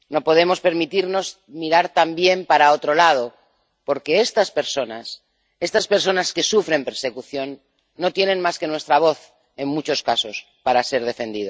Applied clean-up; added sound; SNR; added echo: none; none; none; none.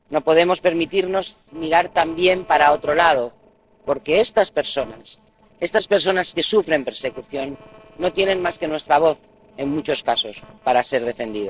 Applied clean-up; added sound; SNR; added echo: neural separator model SepFormer DNS4.